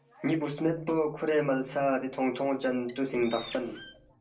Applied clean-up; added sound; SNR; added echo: none; Bird; 18 dB; reverberation time 0.2 s.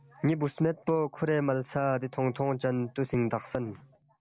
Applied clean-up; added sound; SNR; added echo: none; none; none; none.